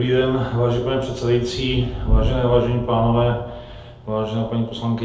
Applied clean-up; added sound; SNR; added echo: none; Thunder / Rain; 7 dB; reverberation time 2.0 s.